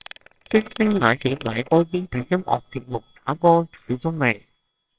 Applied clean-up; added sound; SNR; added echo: neural separator model SepFormer WHAMR!.